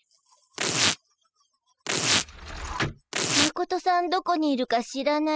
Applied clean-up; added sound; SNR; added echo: classical method spectral subtraction.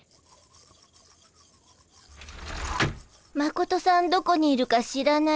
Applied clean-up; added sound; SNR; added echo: none; none; none; none.